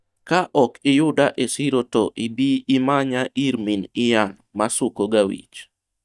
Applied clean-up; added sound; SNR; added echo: neural mask model DeepFilterNet 3.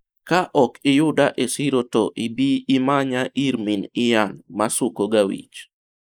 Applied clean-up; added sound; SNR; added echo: neural mask model Resemble Enhance denoiser.